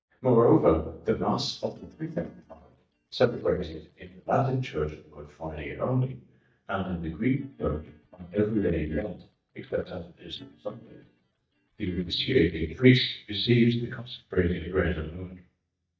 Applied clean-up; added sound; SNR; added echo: neural mask model DeepFilterNet 3.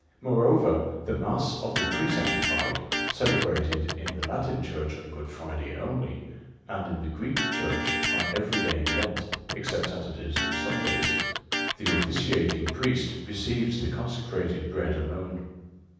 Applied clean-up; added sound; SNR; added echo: none; Electric guitar; 0 dB; reverberation time 1.1 s.